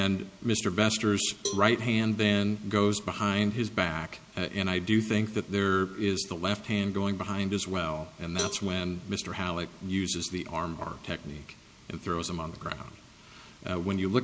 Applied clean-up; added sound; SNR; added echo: none; Cowbell; 14 dB; none.